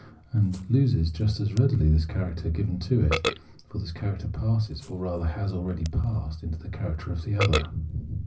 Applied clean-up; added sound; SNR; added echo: none; Burping, eructation; 12 dB; reverberation time 0.4 s.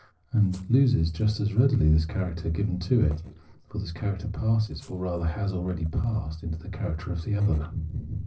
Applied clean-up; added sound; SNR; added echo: neural separator model SepFormer DNS4.